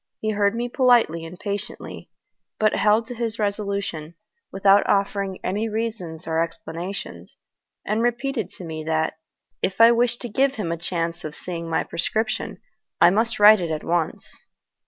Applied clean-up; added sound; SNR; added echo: none; none; none; none.